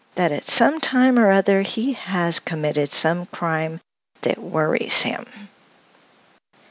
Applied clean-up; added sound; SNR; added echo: none; none; none; none.